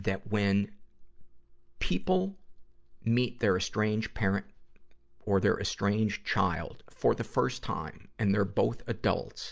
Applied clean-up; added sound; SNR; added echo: none; none; none; none.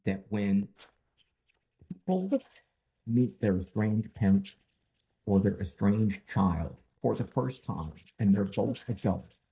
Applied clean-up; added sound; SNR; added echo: neural mask model DeepFilterNet 3.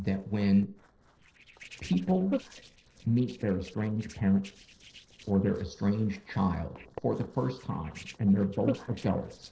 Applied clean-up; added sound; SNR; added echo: neural separator model SepFormer DNS4.